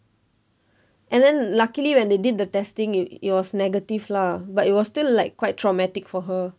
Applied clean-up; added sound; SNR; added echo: none; none; none; none.